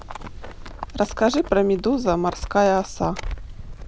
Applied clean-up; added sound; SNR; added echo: none; Livestock, farm animals, working animals; 13 dB; none.